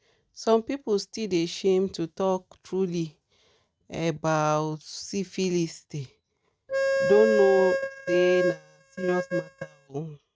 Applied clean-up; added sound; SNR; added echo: neural mask model RNNoise.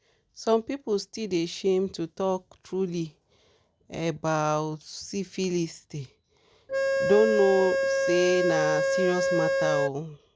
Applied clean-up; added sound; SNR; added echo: none; Organ; -3 dB; none.